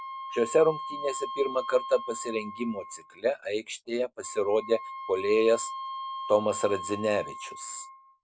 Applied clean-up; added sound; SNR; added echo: none; Wind instrument, woodwind instrument; 10 dB; none.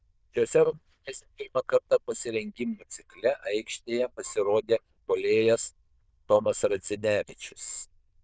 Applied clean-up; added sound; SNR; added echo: neural diffusion model UNIVERSE++.